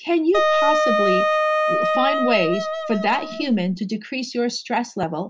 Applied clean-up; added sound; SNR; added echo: none; Wind instrument, woodwind instrument; -2 dB; none.